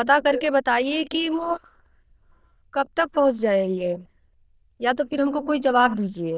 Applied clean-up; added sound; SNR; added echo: neural diffusion model UNIVERSE++.